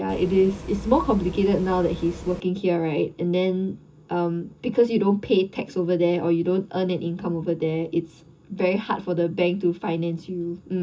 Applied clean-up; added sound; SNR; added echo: none; Bus; 12 dB; reverberation time 0.2 s.